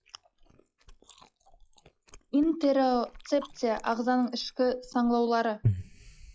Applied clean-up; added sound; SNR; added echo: classical method log-MMSE.